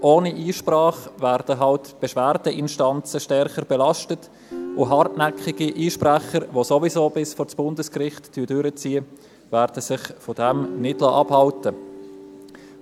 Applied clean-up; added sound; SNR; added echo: none; Guitar; 17 dB; none.